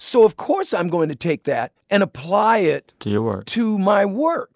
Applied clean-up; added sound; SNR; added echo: none; none; none; none.